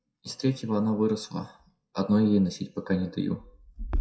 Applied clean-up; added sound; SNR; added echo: classical method WPE with log-MMSE.